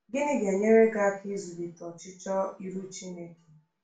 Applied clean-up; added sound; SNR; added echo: none; none; none; reverberation time 0.3 s.